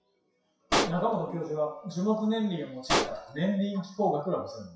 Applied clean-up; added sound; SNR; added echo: classical method WPE with log-MMSE.